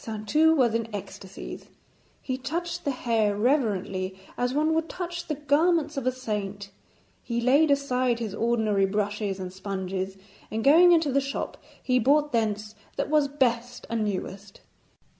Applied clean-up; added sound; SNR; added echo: none; none; none; none.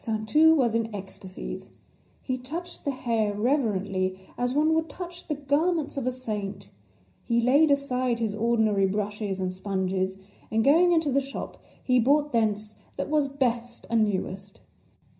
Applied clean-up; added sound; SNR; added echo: none; none; none; reverberation time 0.4 s.